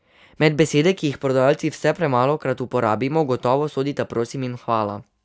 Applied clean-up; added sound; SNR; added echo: none; none; none; none.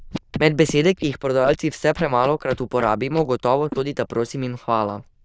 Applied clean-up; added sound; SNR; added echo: neural diffusion model UNIVERSE++.